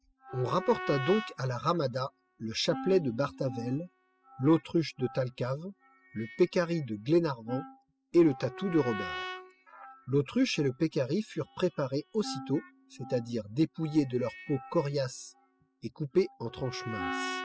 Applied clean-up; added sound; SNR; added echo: classical method spectral subtraction.